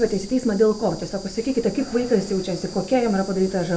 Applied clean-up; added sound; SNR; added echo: none; Insect; 20 dB; none.